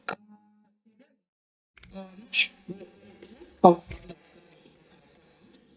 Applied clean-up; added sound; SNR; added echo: neural mask model DeepFilterNet 3.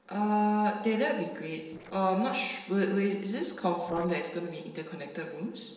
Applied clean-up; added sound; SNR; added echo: neural separator model SepFormer DNS4.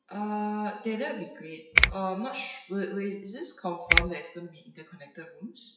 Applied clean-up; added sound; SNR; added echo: classical method WPE with log-MMSE.